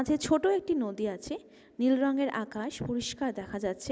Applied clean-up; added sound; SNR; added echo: none; none; none; none.